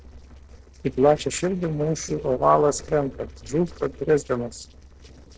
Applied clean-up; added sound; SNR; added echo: neural separator model SepFormer DNS4.